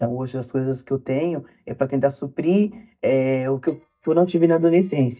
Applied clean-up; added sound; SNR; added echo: neural mask model DeepFilterNet 3.